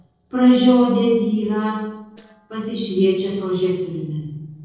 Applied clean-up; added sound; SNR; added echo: neural separator model SepFormer DNS4.